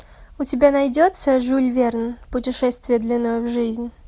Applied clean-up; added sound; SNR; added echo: none; none; none; none.